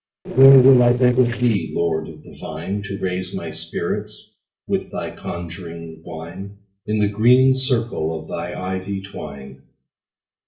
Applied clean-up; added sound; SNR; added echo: neural separator model SepFormer DNS4.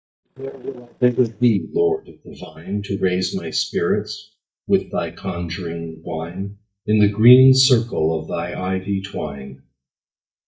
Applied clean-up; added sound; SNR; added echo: neural mask model DeepFilterNet 3.